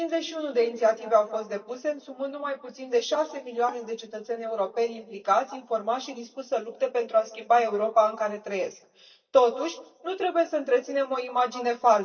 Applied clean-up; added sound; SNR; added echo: neural mask model DeepFilterNet 3.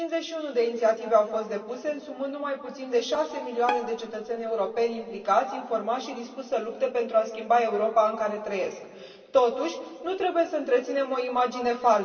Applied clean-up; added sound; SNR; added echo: none; Bowed string instrument; 11 dB; reverberation time 2.3 s.